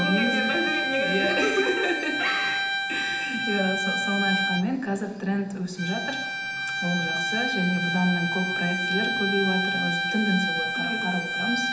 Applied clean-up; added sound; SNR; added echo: none; Bowed string instrument; 0 dB; reverberation time 0.8 s.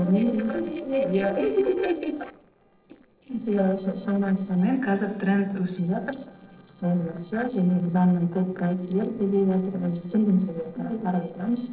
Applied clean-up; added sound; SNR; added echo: neural separator model SepFormer DNS4.